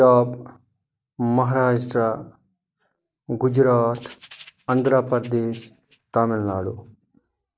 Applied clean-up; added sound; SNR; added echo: neural mask model DeepFilterNet 3.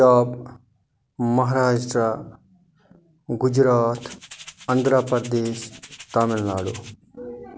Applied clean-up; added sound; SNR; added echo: none; Rattle (instrument); 20 dB; none.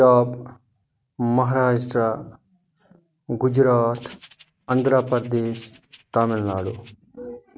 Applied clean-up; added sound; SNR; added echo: neural mask model RNNoise.